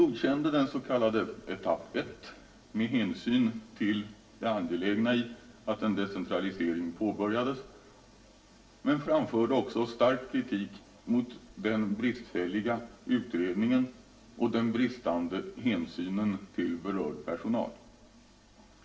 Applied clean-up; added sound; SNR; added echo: none; none; none; reverberation time 0.6 s.